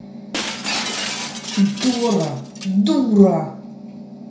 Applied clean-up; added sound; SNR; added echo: none; Shatter; 9 dB; reverberation time 0.5 s.